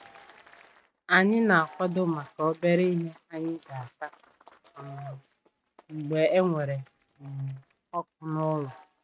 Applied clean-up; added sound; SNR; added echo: neural mask model RNNoise.